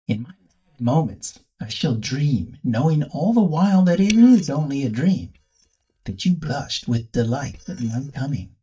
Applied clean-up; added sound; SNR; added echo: neural mask model DeepFilterNet 3.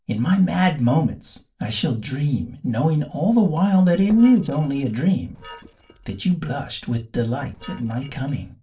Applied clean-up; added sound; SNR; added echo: neural separator model SepFormer DNS4.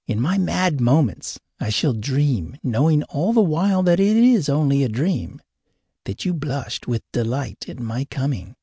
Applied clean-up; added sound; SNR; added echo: none; none; none; none.